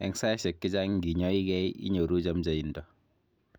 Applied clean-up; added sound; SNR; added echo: none; none; none; none.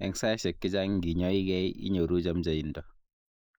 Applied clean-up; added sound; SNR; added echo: neural mask model Resemble Enhance denoiser.